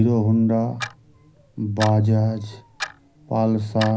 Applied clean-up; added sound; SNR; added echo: none; Clock; 16 dB; reverberation time 0.5 s.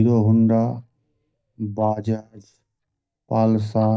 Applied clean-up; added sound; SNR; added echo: neural mask model DeepFilterNet 3.